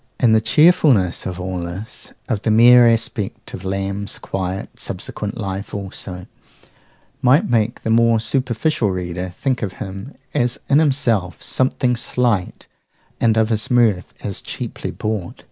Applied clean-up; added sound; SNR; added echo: none; none; none; none.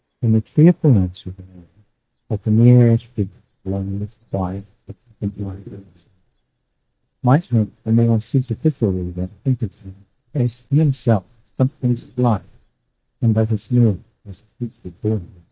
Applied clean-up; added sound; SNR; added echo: neural mask model DeepFilterNet 3.